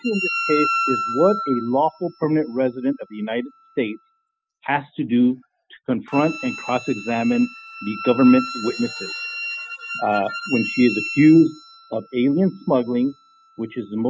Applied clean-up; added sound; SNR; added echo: classical method spectral subtraction.